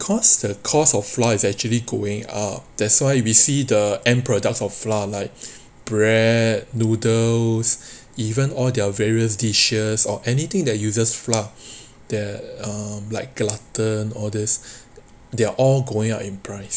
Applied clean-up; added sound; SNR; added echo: none; none; none; none.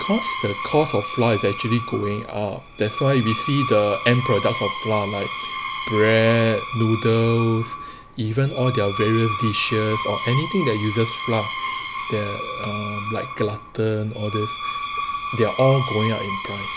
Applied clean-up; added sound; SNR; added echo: none; Screech; 8 dB; none.